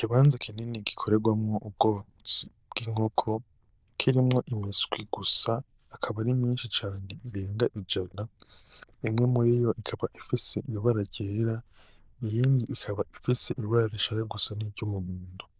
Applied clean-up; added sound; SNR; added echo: neural diffusion model UNIVERSE++.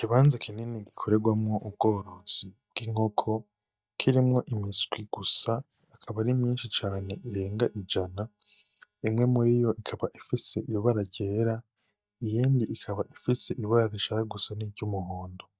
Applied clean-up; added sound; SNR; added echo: neural mask model DeepFilterNet 3.